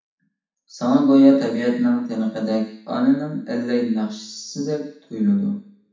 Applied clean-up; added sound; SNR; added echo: none; none; none; reverberation time 0.7 s.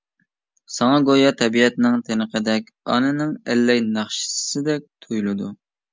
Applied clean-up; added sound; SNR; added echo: none; none; none; none.